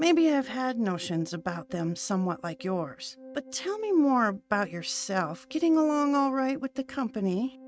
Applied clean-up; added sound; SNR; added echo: neural mask model RNNoise.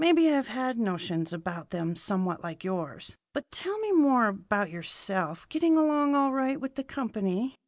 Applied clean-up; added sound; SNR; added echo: none; none; none; none.